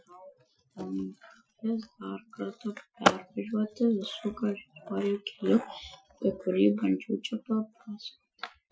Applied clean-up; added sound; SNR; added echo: classical method Wiener filter.